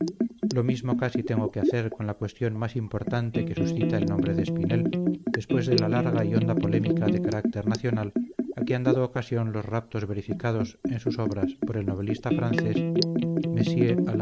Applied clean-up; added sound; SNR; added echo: none; Electric guitar + Liquid; -2 dB; none.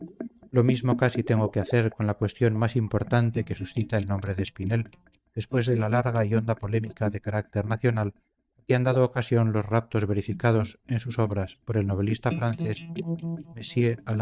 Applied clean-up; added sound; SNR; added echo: neural mask model DeepFilterNet 3.